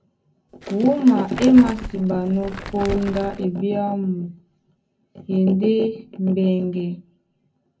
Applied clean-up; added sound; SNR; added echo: none; Crumpling, crinkling; 13 dB; reverberation time 0.3 s.